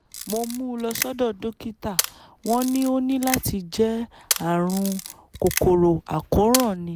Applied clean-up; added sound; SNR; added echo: none; Camera; 8 dB; none.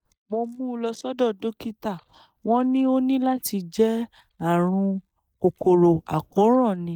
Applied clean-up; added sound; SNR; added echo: neural mask model DeepFilterNet 3.